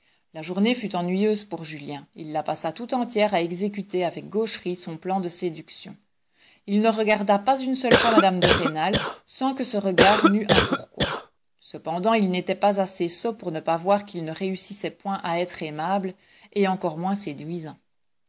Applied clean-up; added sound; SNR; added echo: none; Cough; -4 dB; none.